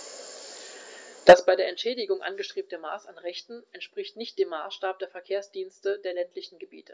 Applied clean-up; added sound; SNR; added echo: none; none; none; none.